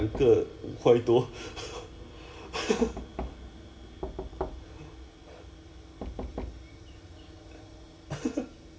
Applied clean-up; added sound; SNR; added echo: none; Knock; 12 dB; reverberation time 1.9 s.